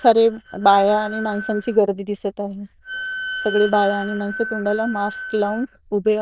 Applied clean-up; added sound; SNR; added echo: neural diffusion model UNIVERSE++.